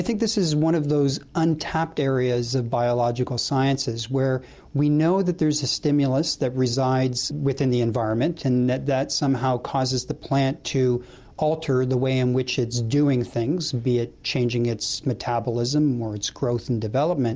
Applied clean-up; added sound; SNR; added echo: none; none; none; none.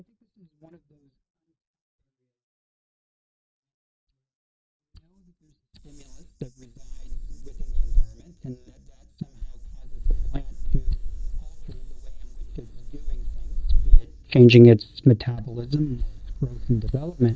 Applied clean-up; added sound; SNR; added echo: neural mask model DeepFilterNet 3.